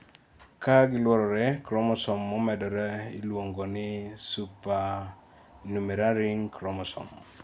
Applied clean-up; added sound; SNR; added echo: none; none; none; none.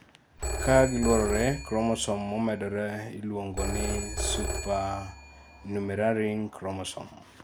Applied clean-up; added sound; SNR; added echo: none; Telephone; 6 dB; none.